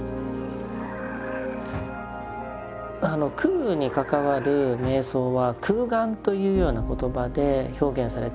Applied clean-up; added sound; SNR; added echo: none; Vehicle; 16 dB; none.